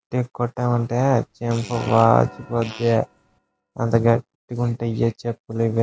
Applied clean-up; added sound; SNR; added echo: none; Fart + Organ; 18 dB; none.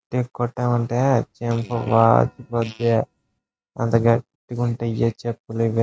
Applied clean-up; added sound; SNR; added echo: neural mask model RNNoise.